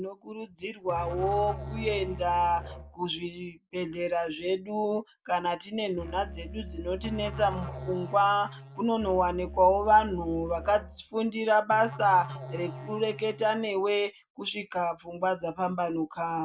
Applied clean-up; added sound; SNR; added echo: none; Musical instrument + Musical instrument; 11 dB; none.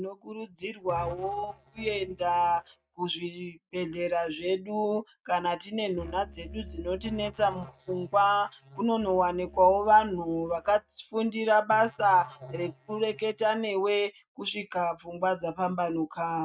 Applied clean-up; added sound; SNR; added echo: neural mask model RNNoise.